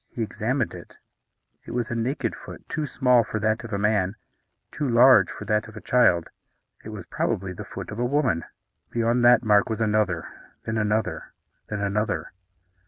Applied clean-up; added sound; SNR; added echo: none; none; none; none.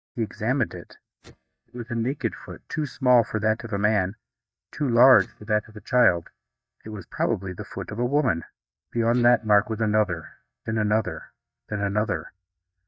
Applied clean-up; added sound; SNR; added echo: neural mask model DeepFilterNet 3.